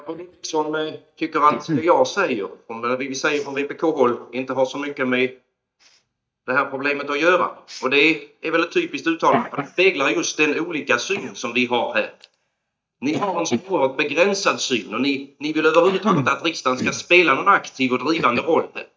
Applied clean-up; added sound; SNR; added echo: neural mask model DeepFilterNet 3.